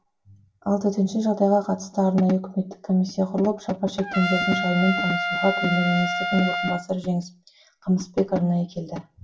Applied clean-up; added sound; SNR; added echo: none; Trumpet; 3 dB; reverberation time 0.2 s.